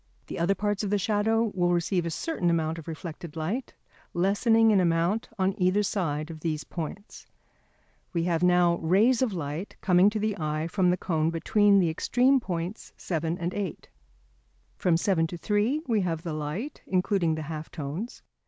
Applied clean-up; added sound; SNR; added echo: none; none; none; none.